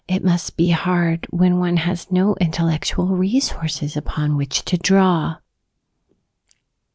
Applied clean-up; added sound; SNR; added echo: none; none; none; none.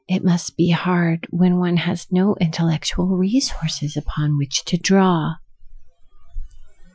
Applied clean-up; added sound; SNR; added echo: classical method Wiener filter.